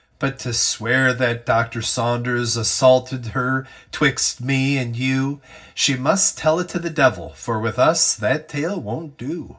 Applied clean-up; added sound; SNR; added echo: none; none; none; reverberation time 0.4 s.